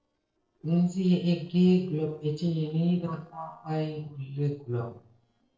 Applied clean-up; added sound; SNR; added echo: neural separator model SepFormer DNS4.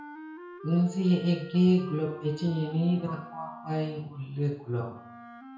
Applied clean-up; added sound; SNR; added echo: none; Wind instrument, woodwind instrument; 17 dB; reverberation time 0.5 s.